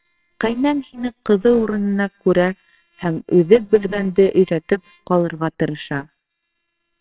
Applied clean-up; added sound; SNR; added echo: neural separator model SepFormer WHAMR!.